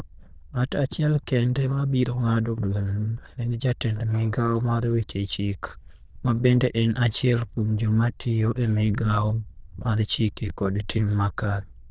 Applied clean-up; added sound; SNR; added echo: neural diffusion model UNIVERSE++.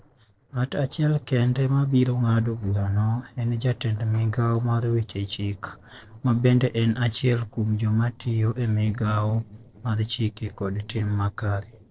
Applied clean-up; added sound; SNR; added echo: neural separator model SepFormer DNS4.